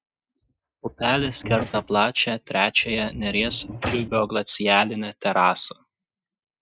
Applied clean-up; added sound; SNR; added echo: neural mask model RNNoise.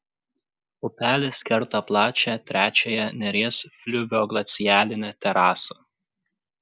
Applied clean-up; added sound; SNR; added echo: none; none; none; none.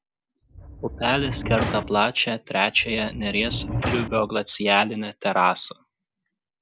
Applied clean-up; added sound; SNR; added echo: none; Sliding door; 7 dB; none.